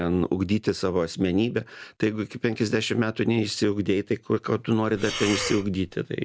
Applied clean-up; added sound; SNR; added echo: none; Breathing; 8 dB; none.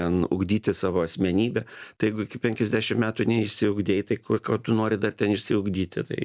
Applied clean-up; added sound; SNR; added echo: none; none; none; none.